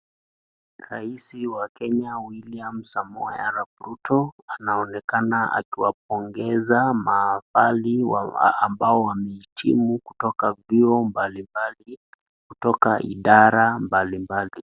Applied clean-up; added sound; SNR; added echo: none; none; none; none.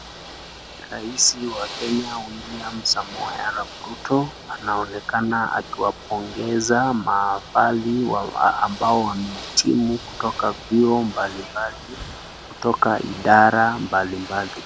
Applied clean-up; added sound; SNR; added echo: none; Ocean / Boat, Water vehicle; 15 dB; none.